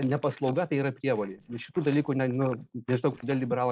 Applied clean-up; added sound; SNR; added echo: neural mask model Resemble Enhance denoiser.